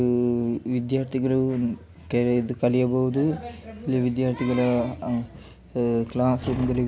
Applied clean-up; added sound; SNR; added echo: none; none; none; none.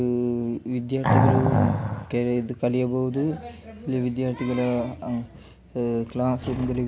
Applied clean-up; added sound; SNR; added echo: none; Animal; -4 dB; none.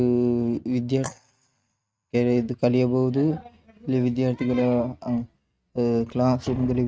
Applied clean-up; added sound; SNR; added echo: neural mask model RNNoise.